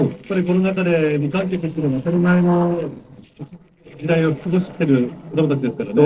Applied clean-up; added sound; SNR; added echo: neural separator model SepFormer DNS4.